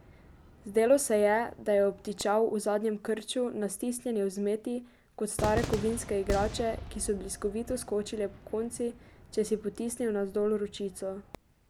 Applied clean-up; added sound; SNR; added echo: none; Cheering / Fireworks; 13 dB; none.